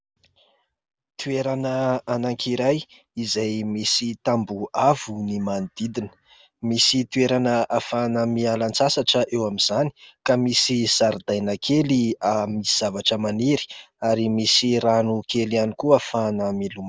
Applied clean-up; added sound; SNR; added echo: none; none; none; none.